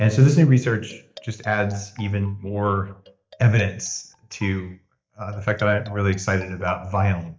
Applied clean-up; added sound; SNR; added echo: neural mask model DeepFilterNet 3.